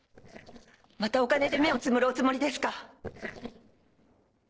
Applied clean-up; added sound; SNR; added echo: neural separator model SepFormer DNS4.